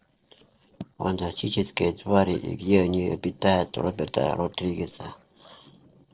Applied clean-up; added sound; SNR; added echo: neural separator model SepFormer DNS4.